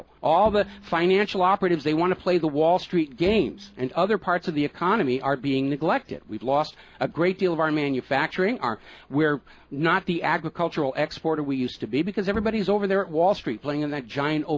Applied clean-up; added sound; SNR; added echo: none; Bowed string instrument; 17 dB; none.